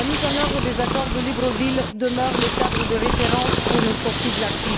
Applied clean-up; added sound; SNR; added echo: none; Purr; -2 dB; none.